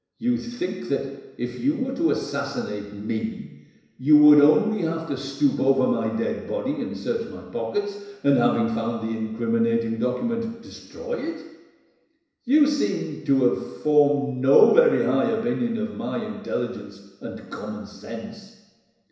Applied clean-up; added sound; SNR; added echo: none; none; none; reverberation time 1.0 s.